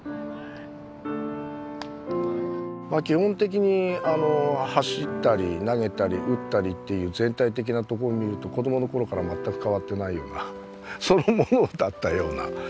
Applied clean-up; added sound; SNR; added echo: none; none; none; none.